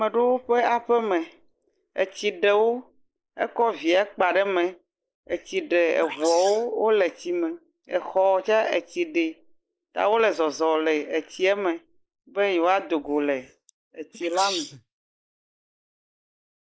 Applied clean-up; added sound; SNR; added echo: neural mask model Resemble Enhance denoiser.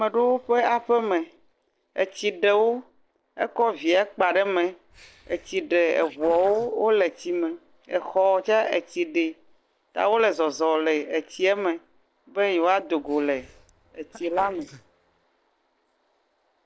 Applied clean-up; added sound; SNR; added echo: neural separator model SepFormer DNS4.